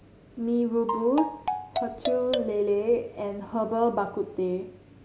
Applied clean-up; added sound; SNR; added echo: none; Marimba, xylophone; 4 dB; none.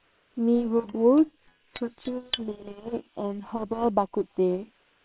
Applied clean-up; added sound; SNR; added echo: neural separator model SepFormer WHAM!.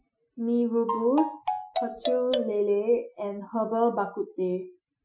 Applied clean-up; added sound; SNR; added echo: classical method Wiener filter.